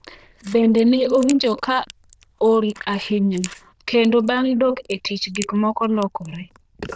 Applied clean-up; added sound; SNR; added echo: neural diffusion model UNIVERSE++.